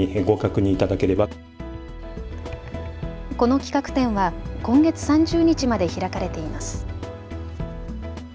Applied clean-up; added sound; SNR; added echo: none; Bowed string instrument; 17 dB; none.